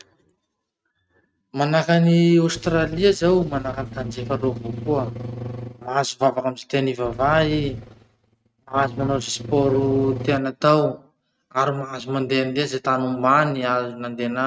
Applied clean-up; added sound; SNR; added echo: neural mask model RNNoise.